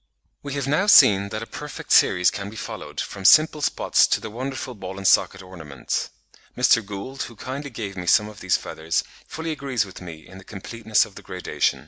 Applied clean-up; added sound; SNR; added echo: none; none; none; none.